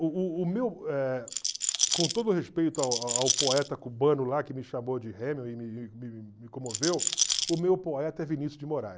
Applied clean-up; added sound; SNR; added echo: none; Rattle; 0 dB; none.